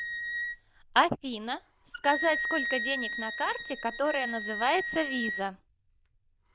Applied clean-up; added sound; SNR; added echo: neural diffusion model UNIVERSE++.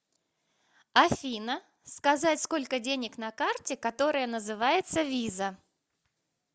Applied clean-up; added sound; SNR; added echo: none; none; none; none.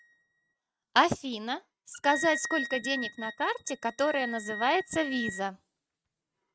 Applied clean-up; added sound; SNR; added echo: neural mask model RNNoise.